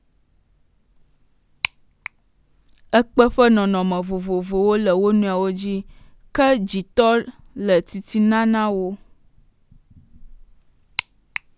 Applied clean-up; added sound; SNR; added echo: none; none; none; none.